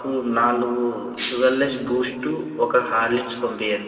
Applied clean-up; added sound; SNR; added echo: none; Shatter; 14 dB; reverberation time 2.7 s.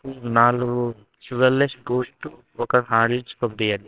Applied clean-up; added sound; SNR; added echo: neural separator model SepFormer WHAMR!.